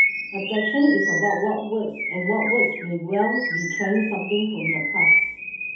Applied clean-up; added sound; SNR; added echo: none; Bird vocalization, bird call, bird song; 0 dB; reverberation time 0.6 s.